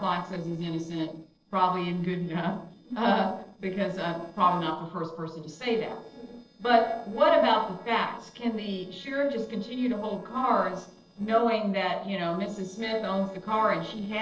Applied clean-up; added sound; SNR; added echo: neural separator model SepFormer DNS4.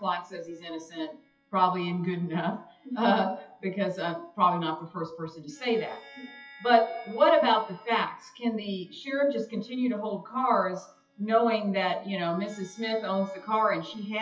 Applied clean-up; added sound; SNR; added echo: classical method WPE with log-MMSE.